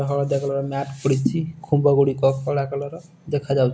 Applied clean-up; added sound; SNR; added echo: none; none; none; none.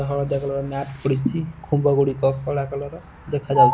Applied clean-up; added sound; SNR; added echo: none; Bird vocalization, bird call, bird song; 5 dB; none.